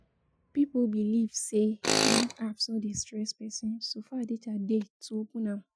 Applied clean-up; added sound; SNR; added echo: classical method Wiener filter.